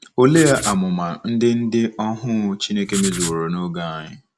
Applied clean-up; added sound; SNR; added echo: none; Writing; 7 dB; none.